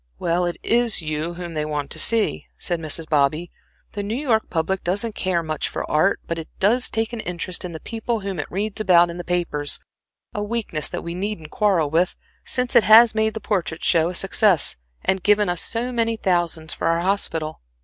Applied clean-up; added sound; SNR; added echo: none; none; none; none.